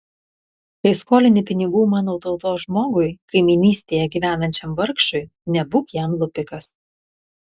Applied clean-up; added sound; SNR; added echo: none; none; none; none.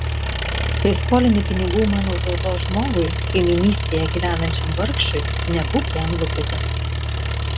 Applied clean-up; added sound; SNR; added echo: none; Engine; 0 dB; none.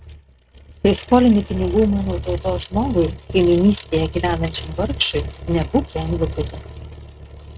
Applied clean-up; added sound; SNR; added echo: neural mask model RNNoise.